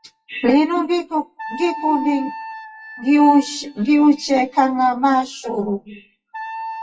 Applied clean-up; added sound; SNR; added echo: classical method WPE with log-MMSE.